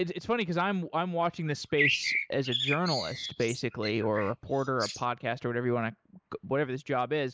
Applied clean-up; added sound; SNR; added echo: neural mask model Resemble Enhance denoiser.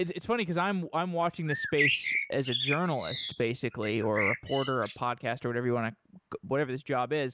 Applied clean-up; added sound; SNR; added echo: none; Bird; 3 dB; none.